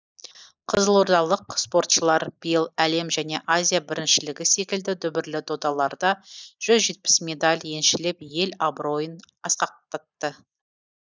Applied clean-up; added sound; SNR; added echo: neural mask model Resemble Enhance denoiser.